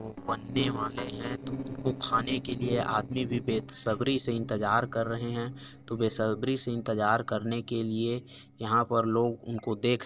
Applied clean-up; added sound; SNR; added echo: neural separator model SepFormer DNS4.